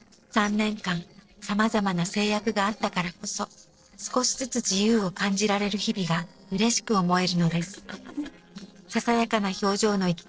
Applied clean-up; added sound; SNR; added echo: neural separator model SepFormer DNS4.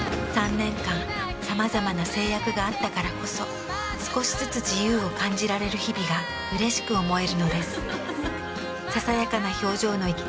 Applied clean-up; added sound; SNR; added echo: none; Drum / Drum kit; 17 dB; none.